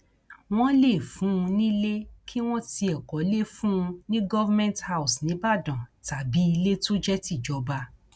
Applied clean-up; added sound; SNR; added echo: none; none; none; none.